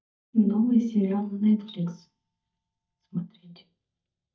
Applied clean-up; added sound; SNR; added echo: neural mask model DeepFilterNet 3.